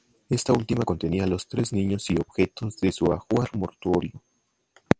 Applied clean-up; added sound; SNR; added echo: none; none; none; none.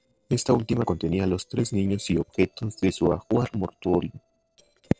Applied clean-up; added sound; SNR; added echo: neural separator model SepFormer DNS4.